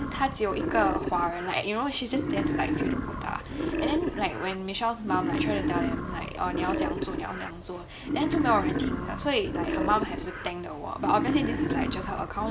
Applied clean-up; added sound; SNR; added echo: none; Wild animals; 1 dB; none.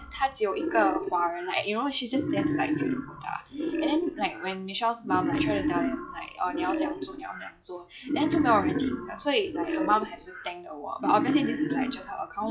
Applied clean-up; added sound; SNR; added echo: classical method log-MMSE.